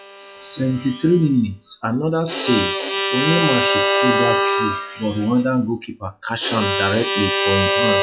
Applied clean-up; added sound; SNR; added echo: classical method log-MMSE.